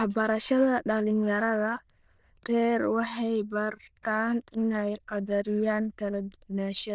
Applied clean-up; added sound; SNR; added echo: neural diffusion model UNIVERSE++.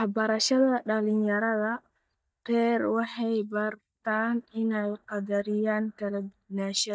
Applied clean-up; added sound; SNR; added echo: neural mask model DeepFilterNet 3.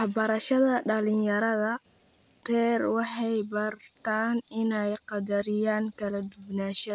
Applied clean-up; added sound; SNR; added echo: none; none; none; none.